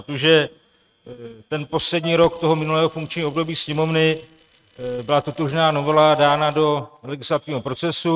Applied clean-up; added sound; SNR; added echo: neural mask model RNNoise.